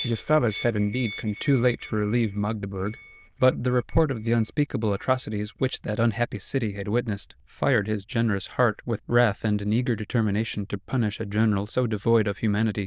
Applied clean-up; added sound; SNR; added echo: neural diffusion model UNIVERSE++.